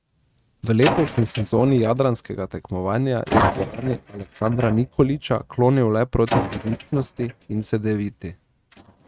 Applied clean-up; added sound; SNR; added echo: neural mask model RNNoise.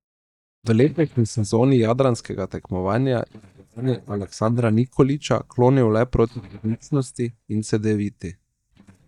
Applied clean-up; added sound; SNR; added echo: neural mask model DeepFilterNet 3.